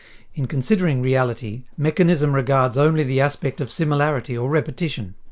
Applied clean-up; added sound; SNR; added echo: none; Livestock, farm animals, working animals; 19 dB; none.